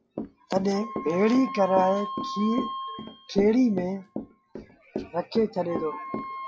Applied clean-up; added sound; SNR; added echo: classical method log-MMSE.